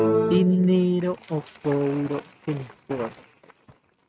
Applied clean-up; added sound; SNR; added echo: neural mask model RNNoise.